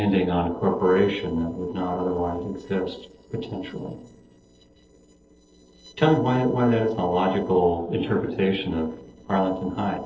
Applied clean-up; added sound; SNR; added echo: neural separator model SepFormer DNS4.